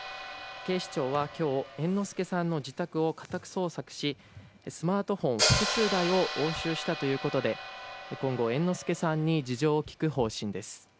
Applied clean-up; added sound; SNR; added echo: none; Hi-hat; 7 dB; none.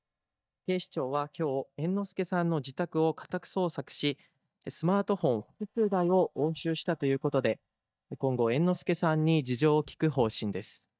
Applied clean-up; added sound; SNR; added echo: neural mask model DeepFilterNet 3.